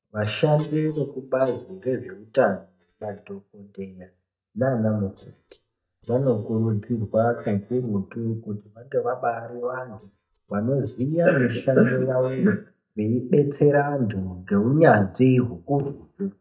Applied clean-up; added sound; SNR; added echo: neural mask model DeepFilterNet 3.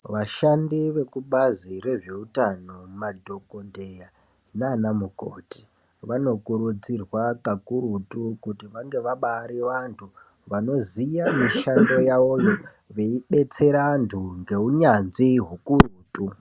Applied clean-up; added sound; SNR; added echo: none; none; none; none.